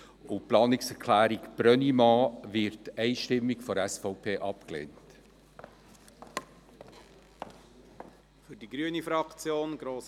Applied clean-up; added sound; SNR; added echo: none; none; none; none.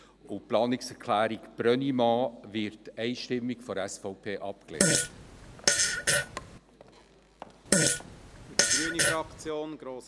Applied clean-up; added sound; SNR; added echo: none; Fart; -5 dB; none.